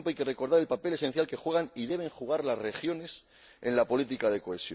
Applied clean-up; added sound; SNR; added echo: none; none; none; none.